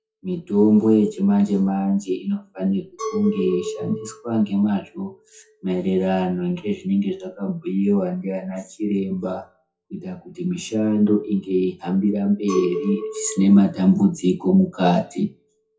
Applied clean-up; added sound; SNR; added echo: classical method WPE with log-MMSE.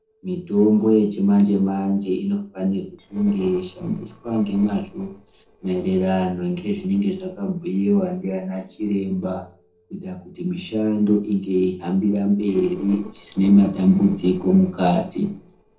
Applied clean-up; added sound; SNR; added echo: neural separator model SepFormer DNS4.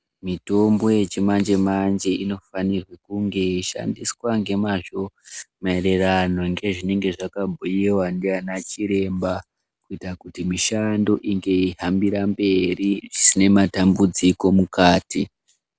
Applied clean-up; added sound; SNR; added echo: none; none; none; none.